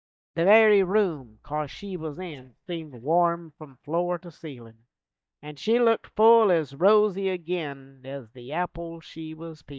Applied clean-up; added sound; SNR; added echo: neural mask model DeepFilterNet 3.